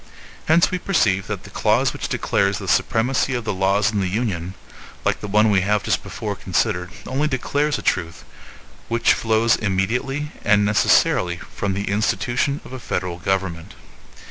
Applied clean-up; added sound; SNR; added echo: none; none; none; none.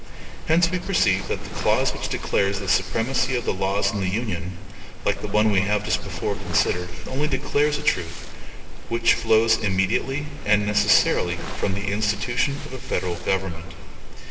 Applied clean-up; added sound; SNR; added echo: none; Waves, surf; 14 dB; reverberation time 1.6 s.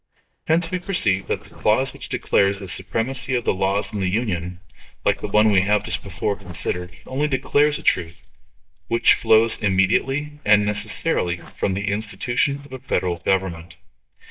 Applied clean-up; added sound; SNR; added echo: neural mask model DeepFilterNet 3.